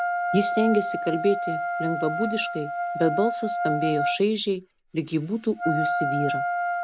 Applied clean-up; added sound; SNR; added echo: none; Wind instrument, woodwind instrument; 1 dB; none.